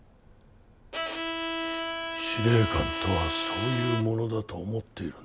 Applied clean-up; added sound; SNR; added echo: none; Bowed string instrument; 4 dB; none.